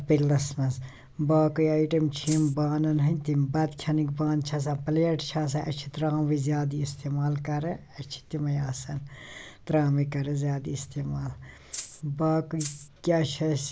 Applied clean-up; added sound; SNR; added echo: none; Rattle (instrument); 11 dB; none.